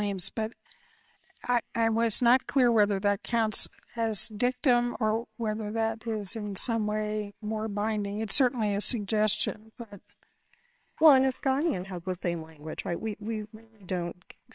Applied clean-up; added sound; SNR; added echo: neural separator model SepFormer WHAMR!.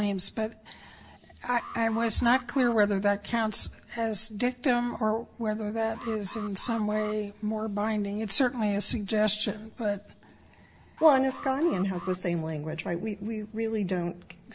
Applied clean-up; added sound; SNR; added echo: none; Alarm; 15 dB; reverberation time 0.4 s.